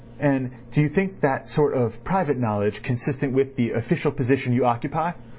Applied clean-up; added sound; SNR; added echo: none; none; none; none.